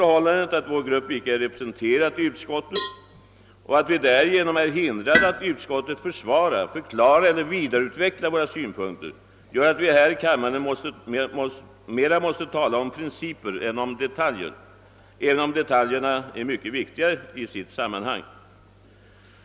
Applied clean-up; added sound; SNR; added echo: none; Cowbell + Tools; 8 dB; none.